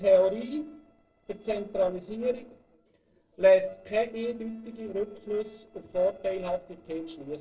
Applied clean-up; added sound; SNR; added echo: neural separator model SepFormer DNS4.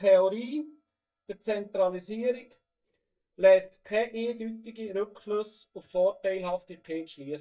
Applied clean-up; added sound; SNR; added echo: neural mask model DeepFilterNet 3.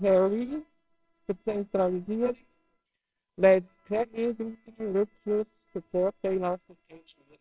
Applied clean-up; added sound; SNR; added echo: neural separator model SepFormer WHAMR!.